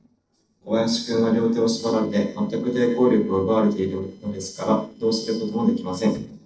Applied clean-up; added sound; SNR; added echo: neural separator model SepFormer DNS4.